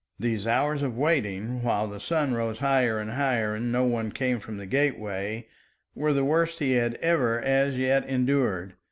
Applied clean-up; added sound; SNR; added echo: none; none; none; none.